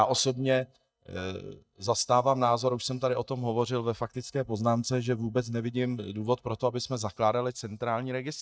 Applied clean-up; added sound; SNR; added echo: neural mask model DeepFilterNet 3.